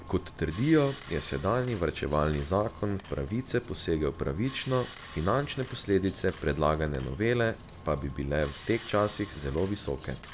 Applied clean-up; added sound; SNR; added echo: none; Sawing; 16 dB; none.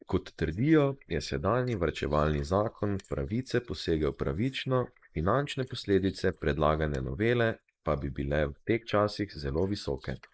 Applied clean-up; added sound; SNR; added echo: neural mask model Resemble Enhance denoiser.